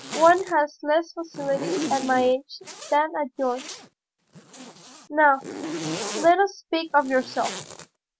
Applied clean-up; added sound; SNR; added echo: none; Zipper (clothing); 11 dB; none.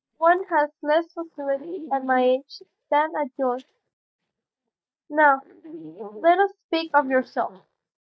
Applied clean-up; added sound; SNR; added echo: neural mask model DeepFilterNet 3.